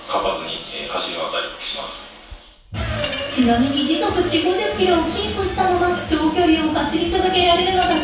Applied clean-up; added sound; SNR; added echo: none; Wind chime; 15 dB; reverberation time 0.7 s.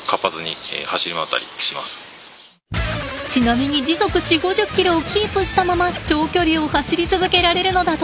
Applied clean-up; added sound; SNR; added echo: none; none; none; none.